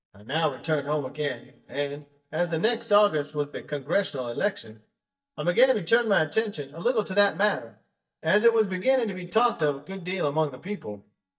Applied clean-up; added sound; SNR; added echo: neural mask model DeepFilterNet 3.